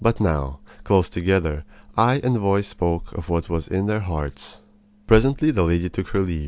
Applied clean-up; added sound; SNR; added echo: none; none; none; none.